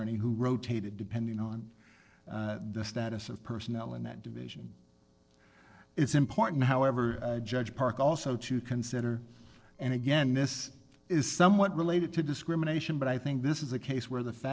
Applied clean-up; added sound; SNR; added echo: neural separator model SepFormer DNS4.